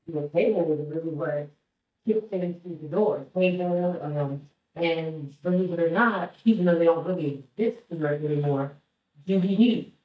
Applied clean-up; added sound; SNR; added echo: neural mask model DeepFilterNet 3.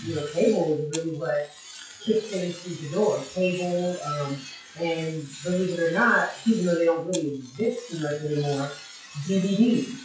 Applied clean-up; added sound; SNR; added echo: classical method WPE with log-MMSE.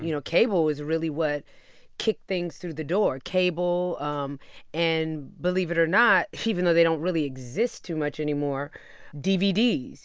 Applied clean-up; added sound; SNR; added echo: none; none; none; none.